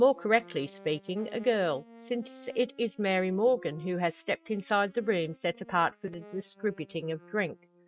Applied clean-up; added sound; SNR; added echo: neural mask model RNNoise.